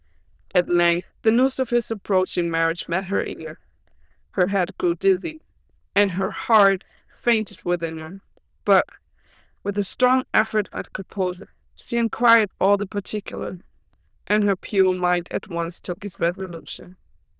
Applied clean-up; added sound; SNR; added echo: neural diffusion model UNIVERSE++.